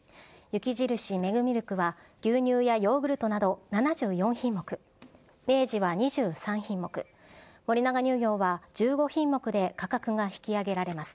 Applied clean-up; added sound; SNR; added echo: none; none; none; none.